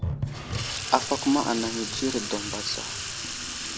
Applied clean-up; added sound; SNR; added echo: none; Sink (filling or washing) / Water tap, faucet; 3 dB; none.